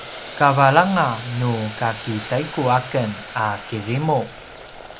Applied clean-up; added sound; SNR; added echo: none; Boiling; 14 dB; none.